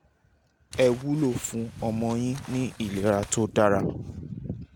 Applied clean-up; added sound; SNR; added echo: none; Crumpling, crinkling; 18 dB; none.